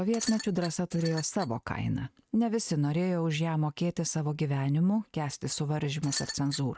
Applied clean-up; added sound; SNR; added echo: neural mask model RNNoise.